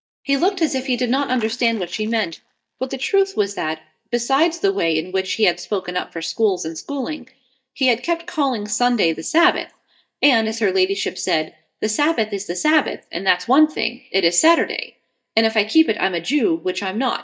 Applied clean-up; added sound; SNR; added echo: neural mask model DeepFilterNet 3.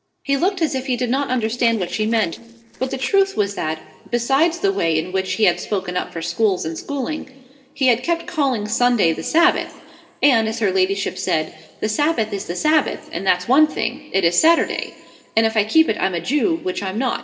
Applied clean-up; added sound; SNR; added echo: neural separator model SepFormer DNS4.